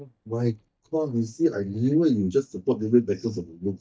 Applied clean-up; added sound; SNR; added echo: neural mask model DeepFilterNet 3.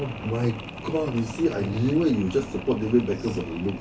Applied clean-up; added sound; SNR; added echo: none; Mechanisms; 15 dB; none.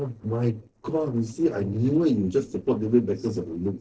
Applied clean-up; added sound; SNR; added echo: neural separator model SepFormer DNS4.